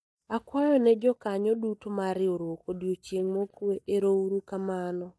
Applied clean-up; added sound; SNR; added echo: neural mask model DeepFilterNet 3.